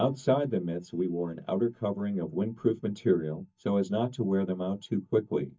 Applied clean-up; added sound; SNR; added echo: neural mask model DeepFilterNet 3.